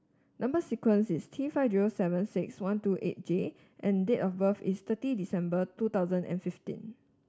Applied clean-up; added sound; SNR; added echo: none; none; none; none.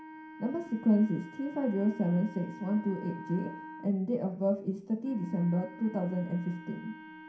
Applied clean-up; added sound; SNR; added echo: none; Wind instrument, woodwind instrument; 16 dB; reverberation time 0.5 s.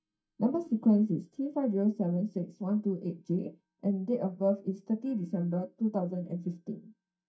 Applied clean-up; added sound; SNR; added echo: neural mask model DeepFilterNet 3.